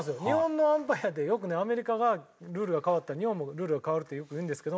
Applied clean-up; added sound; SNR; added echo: none; none; none; none.